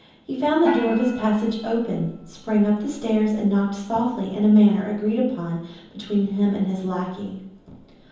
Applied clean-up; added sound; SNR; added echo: none; Gong; 14 dB; reverberation time 0.9 s.